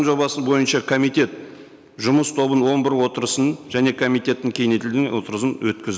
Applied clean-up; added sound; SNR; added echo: none; none; none; none.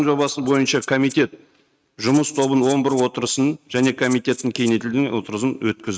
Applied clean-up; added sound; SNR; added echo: neural mask model RNNoise.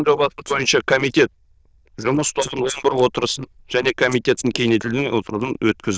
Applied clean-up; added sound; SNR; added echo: neural diffusion model UNIVERSE++.